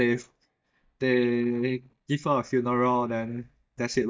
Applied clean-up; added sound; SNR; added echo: neural mask model DeepFilterNet 3.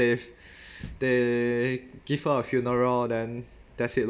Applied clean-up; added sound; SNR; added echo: none; none; none; none.